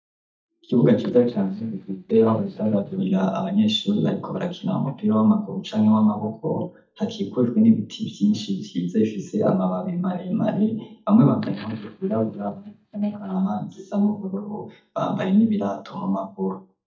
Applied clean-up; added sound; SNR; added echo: neural mask model DeepFilterNet 3.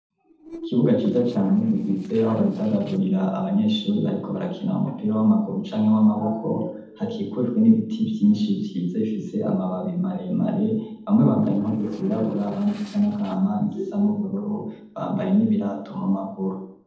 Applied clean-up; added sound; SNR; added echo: neural separator model SepFormer DNS4.